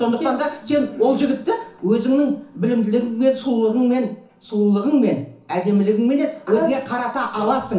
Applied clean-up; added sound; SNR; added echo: none; none; none; reverberation time 0.7 s.